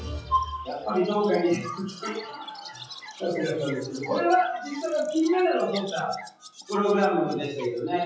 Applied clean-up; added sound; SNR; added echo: classical method WPE with log-MMSE.